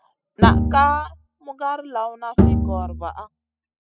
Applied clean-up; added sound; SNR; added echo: classical method spectral subtraction.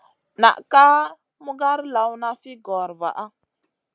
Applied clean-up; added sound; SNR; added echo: none; none; none; none.